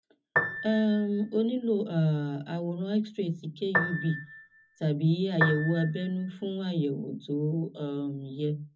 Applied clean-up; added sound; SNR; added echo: none; Piano; 4 dB; reverberation time 0.4 s.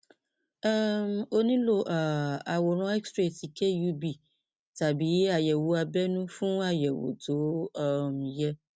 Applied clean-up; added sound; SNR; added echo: none; none; none; none.